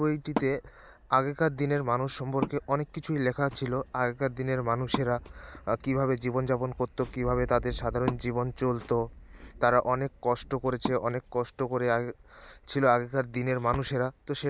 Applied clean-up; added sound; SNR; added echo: none; Wood + Thunder; 13 dB; none.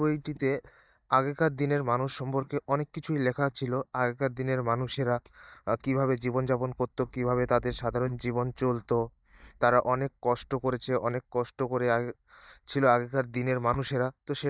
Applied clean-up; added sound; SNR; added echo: neural mask model DeepFilterNet 3.